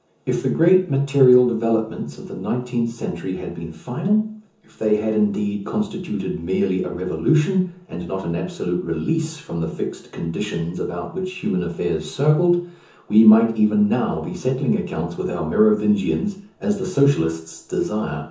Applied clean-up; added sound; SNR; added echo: none; none; none; reverberation time 0.6 s.